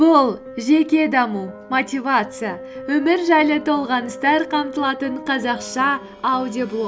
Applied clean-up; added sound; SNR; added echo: none; none; none; none.